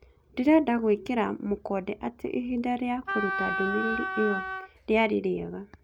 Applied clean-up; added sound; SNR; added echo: none; Wind instrument, woodwind instrument; 4 dB; none.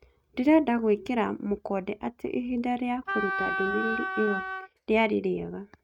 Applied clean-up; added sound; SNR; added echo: neural mask model RNNoise.